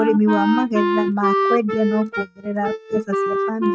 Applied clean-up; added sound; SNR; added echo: neural mask model RNNoise.